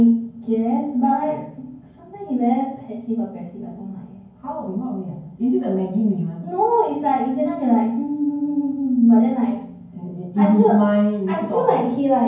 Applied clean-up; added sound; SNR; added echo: none; none; none; reverberation time 0.9 s.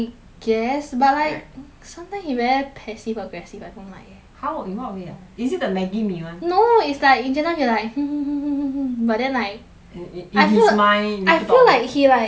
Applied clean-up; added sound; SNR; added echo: none; none; none; none.